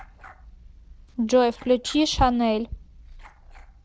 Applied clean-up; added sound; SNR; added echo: neural separator model SepFormer DNS4.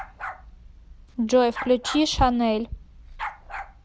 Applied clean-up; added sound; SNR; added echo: none; Bark; 14 dB; none.